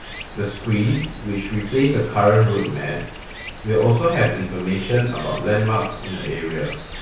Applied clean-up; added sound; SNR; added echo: none; Stream; 12 dB; reverberation time 0.6 s.